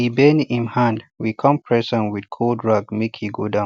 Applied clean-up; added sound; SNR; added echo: none; none; none; none.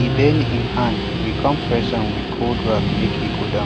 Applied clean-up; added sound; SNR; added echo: none; Guitar; -1 dB; none.